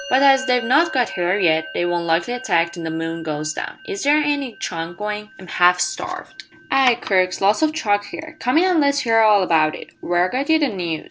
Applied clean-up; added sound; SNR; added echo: none; Musical instrument; 19 dB; none.